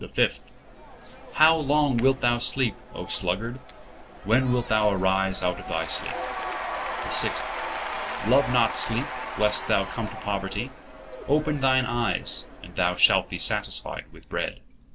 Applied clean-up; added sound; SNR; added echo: none; Applause / Crowd / Cheering; 10 dB; none.